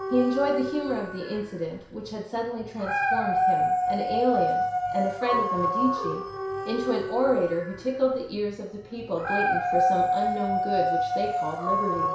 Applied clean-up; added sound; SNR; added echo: none; Dog; -1 dB; reverberation time 0.6 s.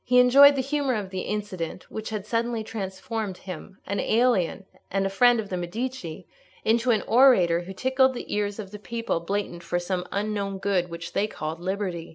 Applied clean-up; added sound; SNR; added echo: none; none; none; none.